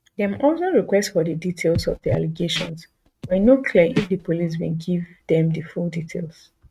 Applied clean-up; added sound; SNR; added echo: neural mask model RNNoise.